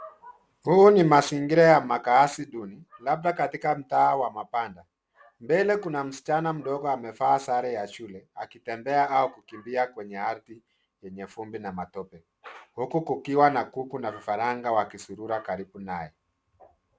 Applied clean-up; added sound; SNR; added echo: none; none; none; none.